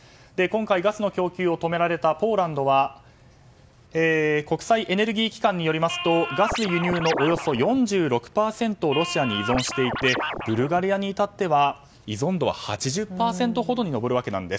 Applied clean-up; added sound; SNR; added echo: none; Scratching (performance technique); 6 dB; none.